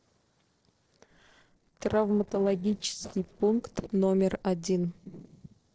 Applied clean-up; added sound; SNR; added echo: neural separator model SepFormer DNS4.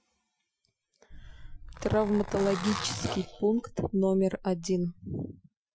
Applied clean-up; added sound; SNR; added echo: classical method Wiener filter.